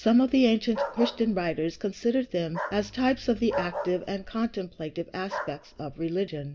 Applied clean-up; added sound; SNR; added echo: none; Bark; 10 dB; none.